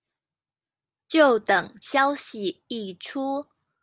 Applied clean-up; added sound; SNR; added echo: none; none; none; none.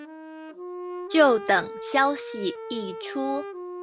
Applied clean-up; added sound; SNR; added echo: none; Wind instrument, woodwind instrument; 10 dB; none.